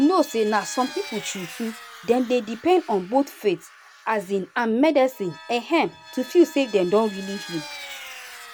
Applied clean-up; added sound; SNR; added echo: none; Vehicle; 17 dB; none.